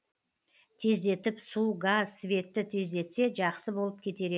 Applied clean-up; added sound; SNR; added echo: none; none; none; none.